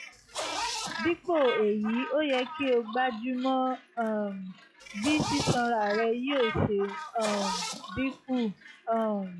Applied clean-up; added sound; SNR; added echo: classical method log-MMSE.